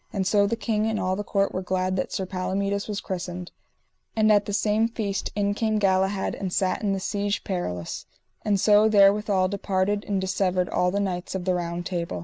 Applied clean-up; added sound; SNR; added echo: none; none; none; none.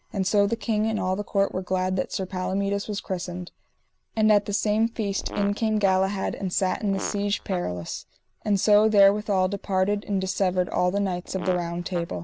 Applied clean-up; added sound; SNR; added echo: none; Fart; 16 dB; none.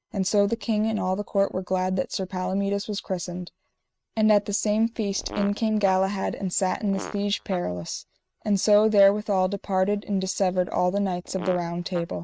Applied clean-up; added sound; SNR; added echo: neural mask model RNNoise.